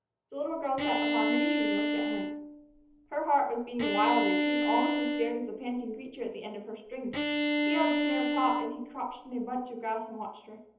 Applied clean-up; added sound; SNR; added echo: none; Bowed string instrument; -2 dB; reverberation time 0.8 s.